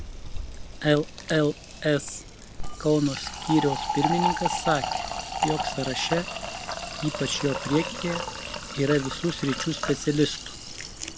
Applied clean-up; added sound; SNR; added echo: none; Fill (with liquid); 4 dB; none.